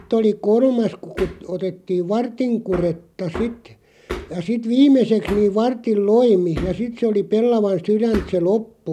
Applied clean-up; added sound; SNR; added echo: none; Hammer; 17 dB; none.